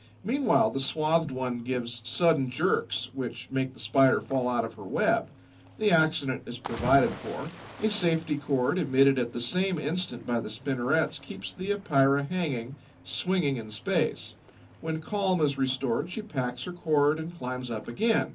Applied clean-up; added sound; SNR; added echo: none; Cricket / Waves, surf; 19 dB; reverberation time 0.3 s.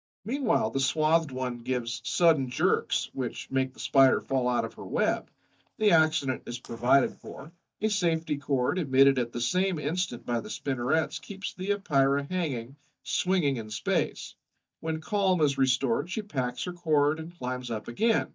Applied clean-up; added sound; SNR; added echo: neural mask model DeepFilterNet 3.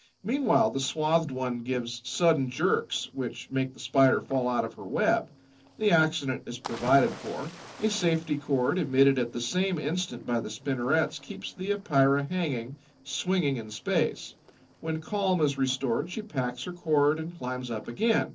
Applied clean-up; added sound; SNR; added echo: neural separator model SepFormer DNS4.